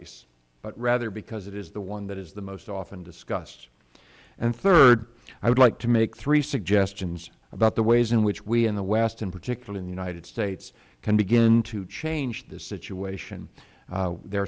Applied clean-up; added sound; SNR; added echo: none; none; none; none.